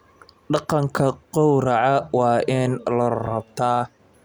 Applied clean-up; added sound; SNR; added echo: none; none; none; none.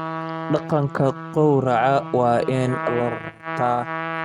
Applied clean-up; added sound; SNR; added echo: neural mask model RNNoise.